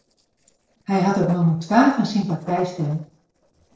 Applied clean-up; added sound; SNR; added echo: neural separator model SepFormer DNS4.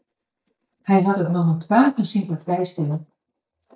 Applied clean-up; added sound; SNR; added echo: neural mask model DeepFilterNet 3.